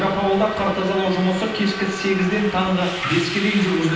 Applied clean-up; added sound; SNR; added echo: none; Subway, metro, underground; 10 dB; reverberation time 0.9 s.